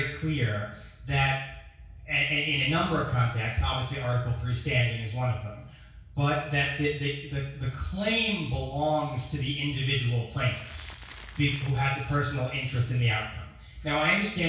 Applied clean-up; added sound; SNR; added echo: none; Crackle; 20 dB; reverberation time 0.6 s.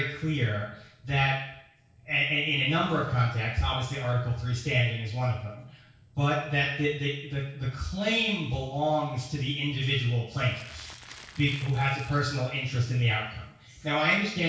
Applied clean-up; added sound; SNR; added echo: neural separator model SepFormer DNS4.